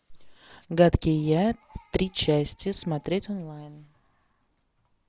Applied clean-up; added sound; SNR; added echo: none; none; none; none.